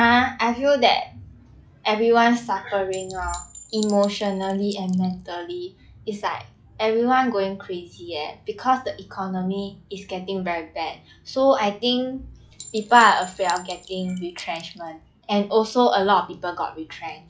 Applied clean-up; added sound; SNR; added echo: classical method log-MMSE.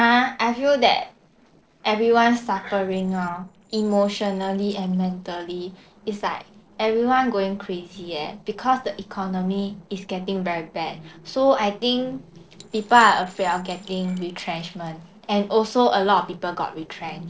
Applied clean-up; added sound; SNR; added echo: neural separator model SepFormer DNS4.